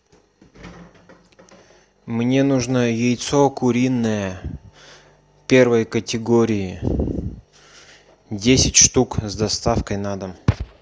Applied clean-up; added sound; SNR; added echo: none; none; none; none.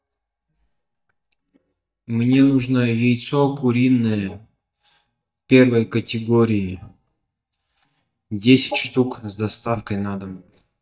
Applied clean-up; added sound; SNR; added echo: neural mask model DeepFilterNet 3.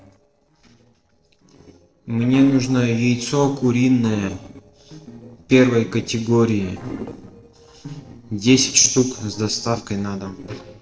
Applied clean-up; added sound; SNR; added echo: neural separator model SepFormer DNS4.